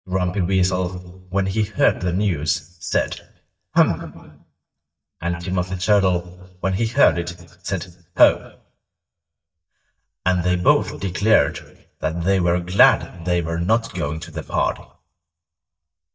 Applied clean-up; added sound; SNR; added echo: neural mask model DeepFilterNet 3.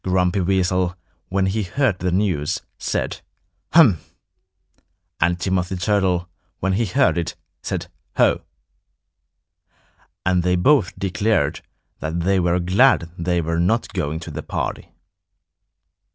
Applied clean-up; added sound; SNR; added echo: none; none; none; none.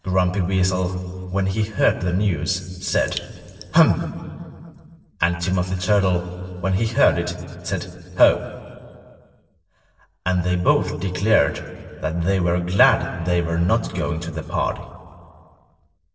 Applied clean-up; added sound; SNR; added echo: neural separator model SepFormer DNS4.